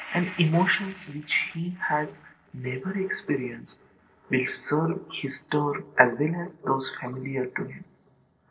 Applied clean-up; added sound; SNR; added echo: neural separator model SepFormer DNS4.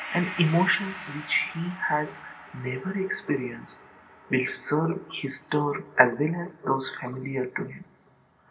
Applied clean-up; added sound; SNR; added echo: none; Gong; 15 dB; reverberation time 0.5 s.